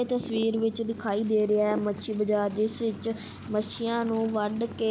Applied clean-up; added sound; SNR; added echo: none; Wind; 18 dB; none.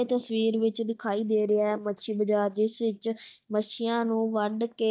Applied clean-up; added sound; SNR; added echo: neural mask model DeepFilterNet 3.